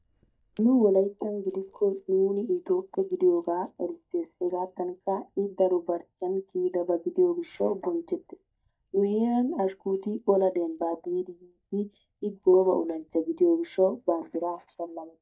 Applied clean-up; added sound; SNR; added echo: neural mask model DeepFilterNet 3.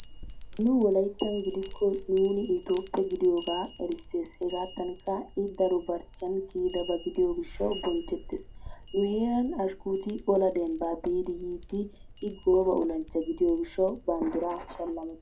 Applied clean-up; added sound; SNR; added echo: none; Chime; 3 dB; reverberation time 0.2 s.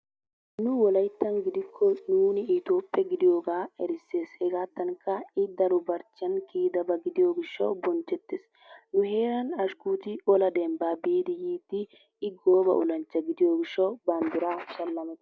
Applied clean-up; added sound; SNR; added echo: none; none; none; none.